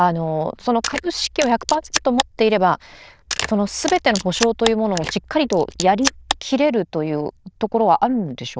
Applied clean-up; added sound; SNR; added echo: neural diffusion model UNIVERSE++.